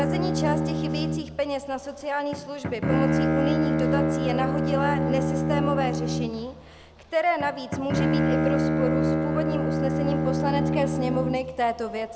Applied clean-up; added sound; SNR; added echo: none; Bowed string instrument; -4 dB; none.